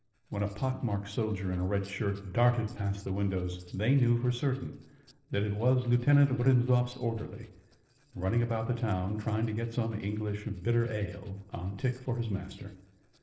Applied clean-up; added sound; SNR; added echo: neural separator model SepFormer DNS4.